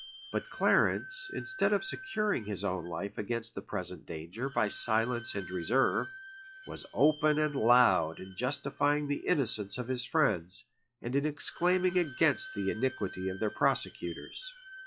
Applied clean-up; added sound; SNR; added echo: classical method log-MMSE.